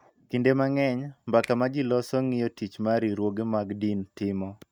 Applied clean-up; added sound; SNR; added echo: neural mask model RNNoise.